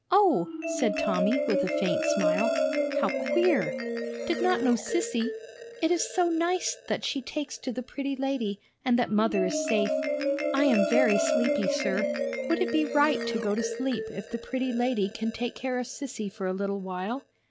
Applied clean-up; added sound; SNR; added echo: none; Marimba, xylophone; 2 dB; none.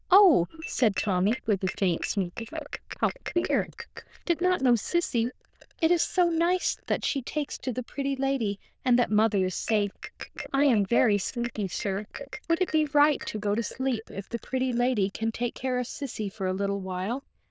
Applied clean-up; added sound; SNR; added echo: neural diffusion model UNIVERSE++.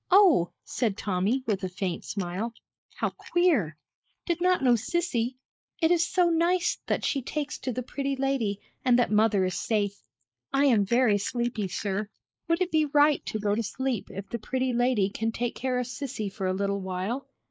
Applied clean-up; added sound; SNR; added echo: neural mask model Resemble Enhance denoiser.